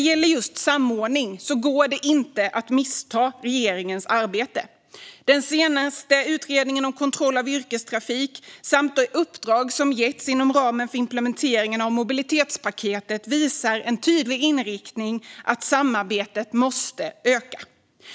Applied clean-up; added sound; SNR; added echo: none; none; none; none.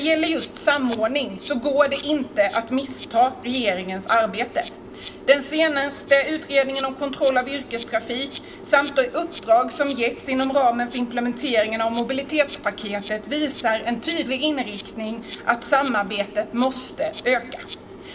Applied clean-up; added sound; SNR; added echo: none; Insect; 14 dB; reverberation time 0.7 s.